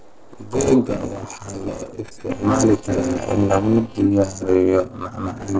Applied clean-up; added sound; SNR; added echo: neural separator model SepFormer DNS4.